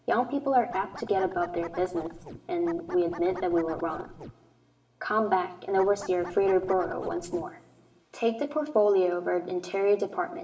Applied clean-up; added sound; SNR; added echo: none; Scratching (performance technique); 15 dB; reverberation time 1.4 s.